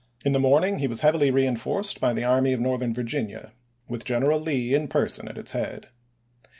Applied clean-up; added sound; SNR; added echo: none; none; none; none.